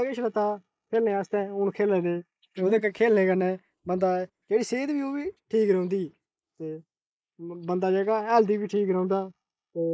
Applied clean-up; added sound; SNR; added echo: neural mask model Resemble Enhance denoiser.